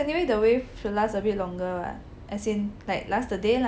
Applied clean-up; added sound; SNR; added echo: none; none; none; none.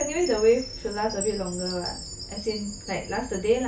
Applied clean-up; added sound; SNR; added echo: none; Chime; 11 dB; reverberation time 0.2 s.